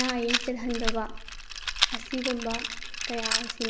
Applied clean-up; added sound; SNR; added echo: none; Rattle; -2 dB; none.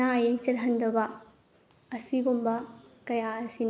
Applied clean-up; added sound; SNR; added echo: none; none; none; none.